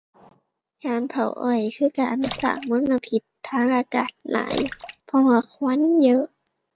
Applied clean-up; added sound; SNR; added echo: none; Splash, splatter; 17 dB; none.